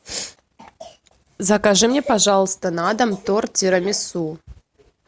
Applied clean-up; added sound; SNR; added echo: none; none; none; none.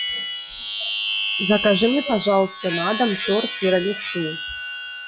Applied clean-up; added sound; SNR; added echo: classical method log-MMSE.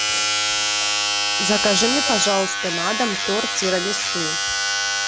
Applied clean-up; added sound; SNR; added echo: none; Domestic sounds, home sounds; -3 dB; none.